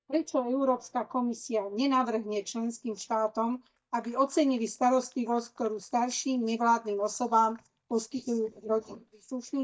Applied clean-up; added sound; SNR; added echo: neural mask model DeepFilterNet 3.